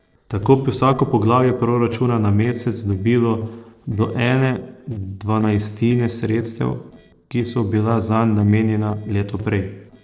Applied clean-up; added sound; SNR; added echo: neural separator model SepFormer DNS4.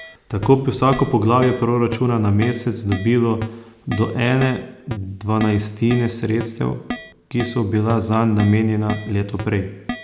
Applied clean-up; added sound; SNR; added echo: none; Keyboard (musical); 12 dB; none.